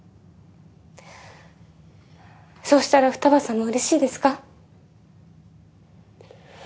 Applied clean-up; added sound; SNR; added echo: none; none; none; none.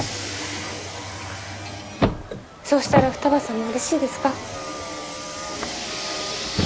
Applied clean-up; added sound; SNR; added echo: none; Car; 1 dB; none.